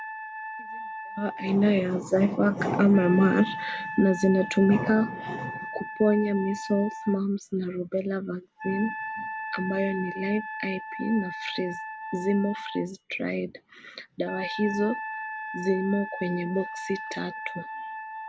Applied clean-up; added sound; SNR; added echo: none; Wind instrument, woodwind instrument; 10 dB; none.